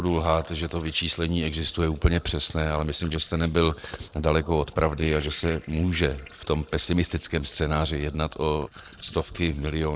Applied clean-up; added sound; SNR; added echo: neural separator model SepFormer DNS4.